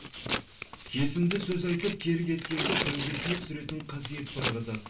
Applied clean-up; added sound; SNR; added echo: none; Tearing; 4 dB; reverberation time 0.2 s.